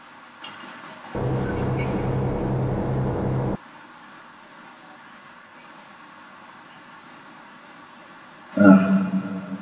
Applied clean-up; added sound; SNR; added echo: none; Engine / Boat, Water vehicle; -2 dB; reverberation time 2.5 s.